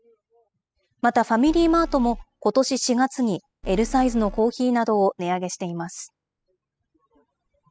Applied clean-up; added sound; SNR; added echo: classical method spectral subtraction.